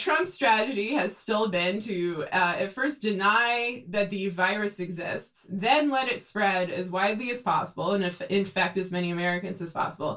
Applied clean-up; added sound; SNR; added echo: none; none; none; reverberation time 0.2 s.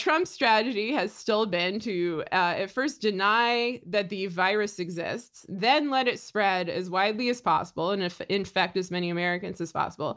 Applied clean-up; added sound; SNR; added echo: none; none; none; none.